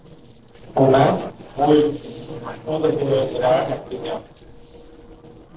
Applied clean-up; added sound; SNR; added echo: neural separator model SepFormer DNS4.